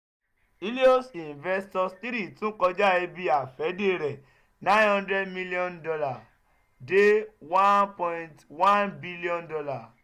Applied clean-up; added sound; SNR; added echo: none; none; none; none.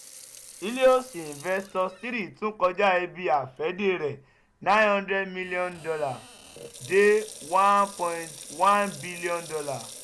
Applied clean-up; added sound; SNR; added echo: none; Sink (filling or washing) / Water tap, faucet; 18 dB; none.